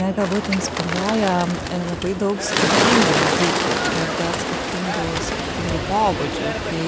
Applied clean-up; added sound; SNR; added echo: none; Bird; -1 dB; none.